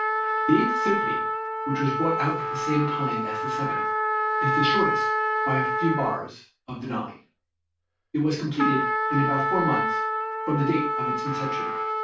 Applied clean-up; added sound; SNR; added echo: none; Trumpet; -2 dB; reverberation time 0.3 s.